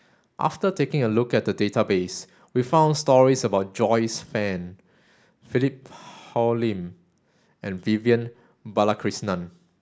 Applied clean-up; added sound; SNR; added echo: none; none; none; none.